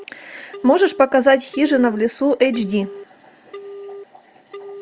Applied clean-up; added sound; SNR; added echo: none; Telephone; 18 dB; none.